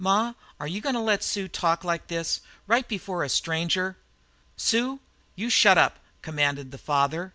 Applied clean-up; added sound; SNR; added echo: none; none; none; none.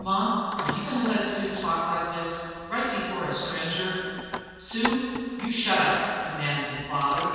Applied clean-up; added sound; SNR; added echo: none; Keys jangling; 10 dB; reverberation time 2.1 s.